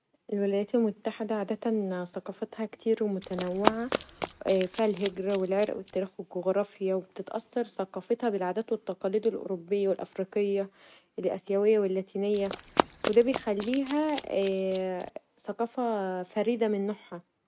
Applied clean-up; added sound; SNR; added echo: none; Run; 6 dB; none.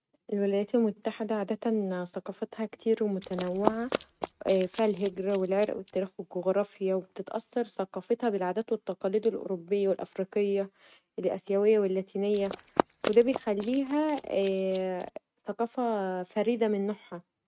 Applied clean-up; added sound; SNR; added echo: neural mask model RNNoise.